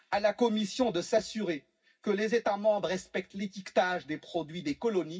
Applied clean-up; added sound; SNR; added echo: none; none; none; reverberation time 0.4 s.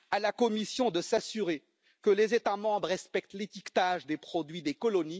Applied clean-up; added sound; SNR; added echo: none; none; none; none.